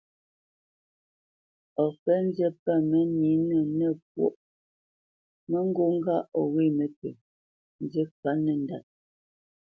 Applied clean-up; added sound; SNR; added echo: none; none; none; none.